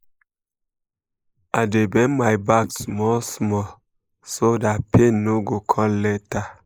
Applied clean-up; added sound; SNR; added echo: neural mask model Resemble Enhance denoiser.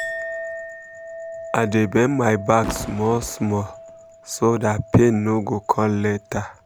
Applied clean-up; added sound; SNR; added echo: none; Fireworks + Chink, clink; 13 dB; none.